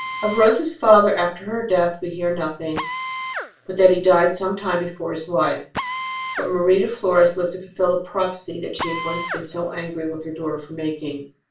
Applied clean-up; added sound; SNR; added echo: none; Drill; 12 dB; reverberation time 0.3 s.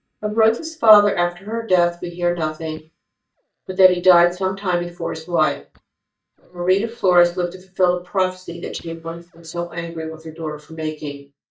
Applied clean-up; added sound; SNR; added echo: neural mask model DeepFilterNet 3.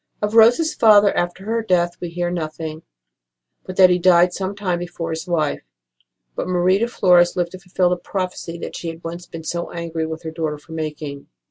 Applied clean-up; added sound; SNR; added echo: none; none; none; none.